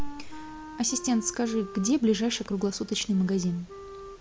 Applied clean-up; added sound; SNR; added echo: none; Wind instrument, woodwind instrument; 16 dB; none.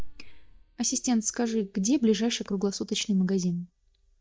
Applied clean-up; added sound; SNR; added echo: neural mask model DeepFilterNet 3.